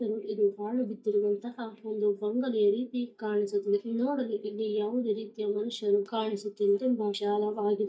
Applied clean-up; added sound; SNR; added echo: neural mask model DeepFilterNet 3.